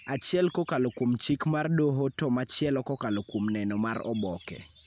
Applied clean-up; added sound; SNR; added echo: none; none; none; none.